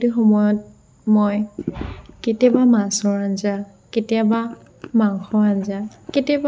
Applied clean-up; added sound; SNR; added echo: none; none; none; none.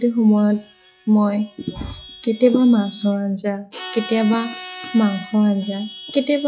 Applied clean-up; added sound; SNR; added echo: classical method log-MMSE.